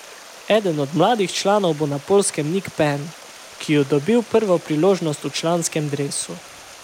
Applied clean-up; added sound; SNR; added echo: none; Stream; 20 dB; none.